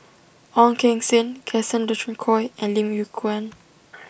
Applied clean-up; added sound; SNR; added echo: none; none; none; none.